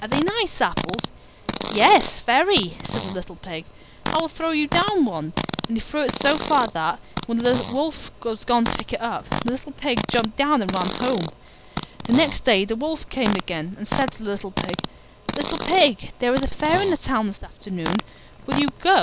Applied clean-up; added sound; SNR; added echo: none; Fart; 8 dB; none.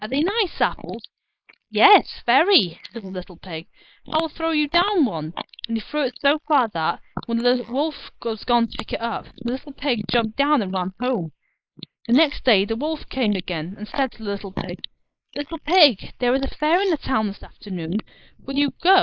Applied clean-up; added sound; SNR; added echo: neural mask model Resemble Enhance denoiser.